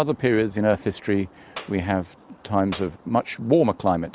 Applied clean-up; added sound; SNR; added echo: none; Clapping; 17 dB; none.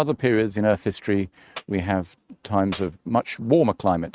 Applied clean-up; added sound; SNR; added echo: neural mask model RNNoise.